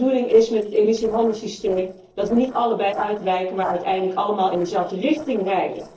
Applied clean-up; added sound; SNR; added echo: neural separator model SepFormer DNS4.